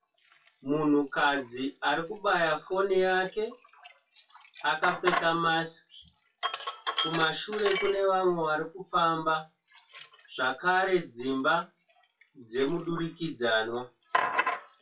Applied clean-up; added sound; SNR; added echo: classical method WPE with log-MMSE.